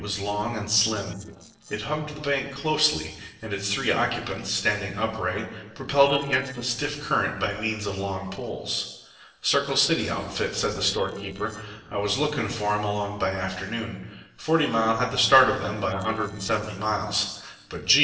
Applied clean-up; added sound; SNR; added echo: neural separator model SepFormer DNS4.